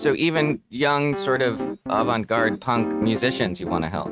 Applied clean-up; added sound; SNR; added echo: neural mask model RNNoise.